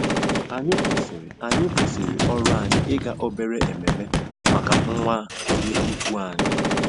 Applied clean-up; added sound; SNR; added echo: none; Gunshot, gunfire; -5 dB; none.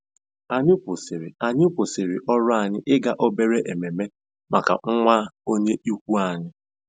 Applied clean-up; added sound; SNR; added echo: none; none; none; none.